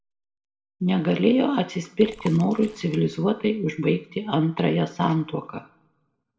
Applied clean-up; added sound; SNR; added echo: none; Chewing, mastication; 19 dB; reverberation time 0.5 s.